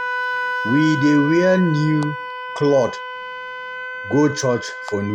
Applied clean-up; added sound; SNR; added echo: none; Wind instrument, woodwind instrument; 7 dB; none.